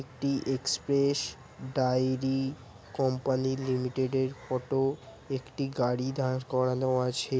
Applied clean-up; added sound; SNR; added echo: none; none; none; none.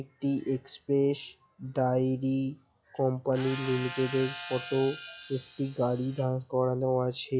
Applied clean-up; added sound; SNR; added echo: classical method log-MMSE.